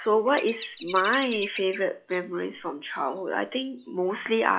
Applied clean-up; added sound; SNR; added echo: classical method log-MMSE.